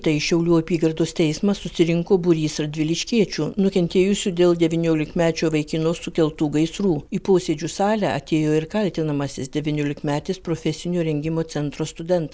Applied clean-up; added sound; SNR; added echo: none; none; none; none.